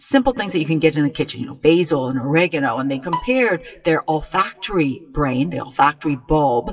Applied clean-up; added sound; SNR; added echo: classical method WPE with log-MMSE.